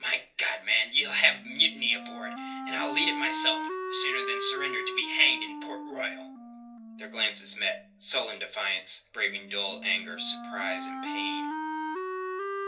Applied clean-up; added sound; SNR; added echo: none; Wind instrument, woodwind instrument; 8 dB; reverberation time 0.3 s.